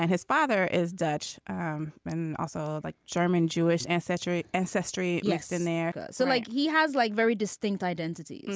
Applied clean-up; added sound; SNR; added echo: none; none; none; none.